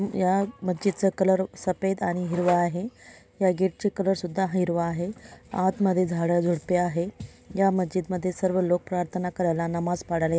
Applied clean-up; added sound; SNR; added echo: none; none; none; none.